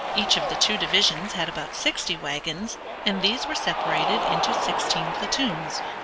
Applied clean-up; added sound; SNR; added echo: none; Cheering; 2 dB; none.